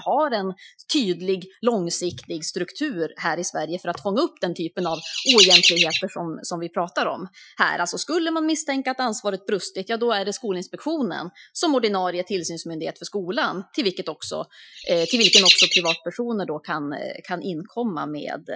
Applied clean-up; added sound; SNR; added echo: classical method Wiener filter.